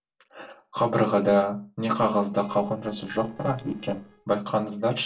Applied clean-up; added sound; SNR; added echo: neural separator model SepFormer DNS4.